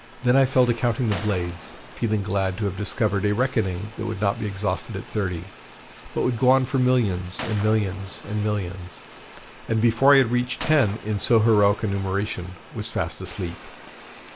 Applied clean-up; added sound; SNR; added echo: none; Fire + Gunshot, gunfire; 18 dB; none.